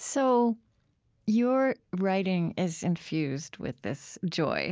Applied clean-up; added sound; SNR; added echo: none; none; none; none.